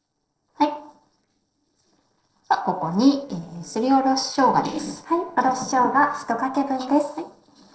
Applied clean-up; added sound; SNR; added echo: neural separator model SepFormer DNS4.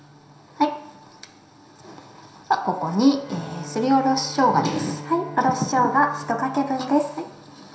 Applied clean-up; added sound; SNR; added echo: none; Bowed string instrument; 18 dB; reverberation time 0.7 s.